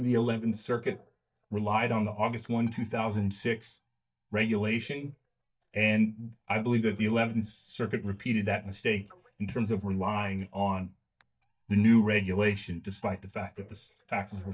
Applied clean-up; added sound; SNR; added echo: neural mask model DeepFilterNet 3.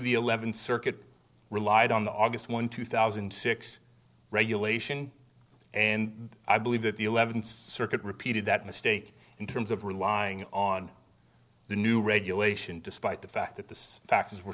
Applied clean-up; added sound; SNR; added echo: none; none; none; none.